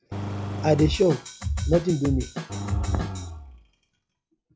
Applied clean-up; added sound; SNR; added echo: classical method log-MMSE.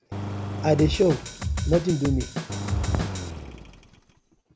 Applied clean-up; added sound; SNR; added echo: none; Drum kit + Engine; 3 dB; none.